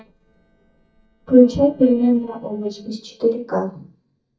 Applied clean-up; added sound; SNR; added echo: neural mask model DeepFilterNet 3.